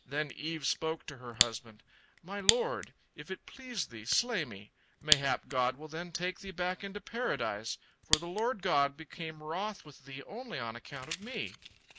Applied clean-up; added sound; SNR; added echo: none; Fire; 3 dB; none.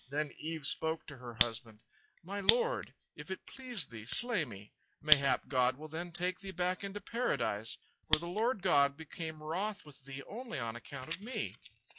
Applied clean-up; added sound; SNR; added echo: classical method log-MMSE.